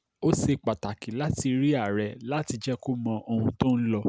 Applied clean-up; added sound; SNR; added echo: none; none; none; none.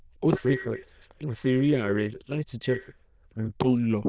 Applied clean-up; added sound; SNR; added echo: neural diffusion model UNIVERSE++.